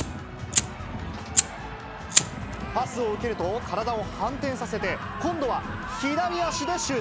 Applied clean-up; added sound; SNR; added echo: none; Fire; 4 dB; none.